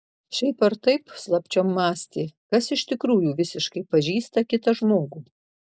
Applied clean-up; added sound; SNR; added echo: none; none; none; none.